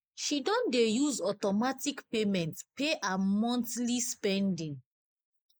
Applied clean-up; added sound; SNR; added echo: neural mask model Resemble Enhance denoiser.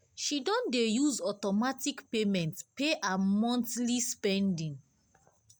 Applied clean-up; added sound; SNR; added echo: none; none; none; none.